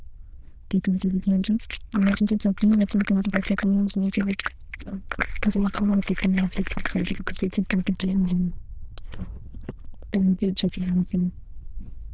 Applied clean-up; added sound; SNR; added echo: neural diffusion model UNIVERSE++.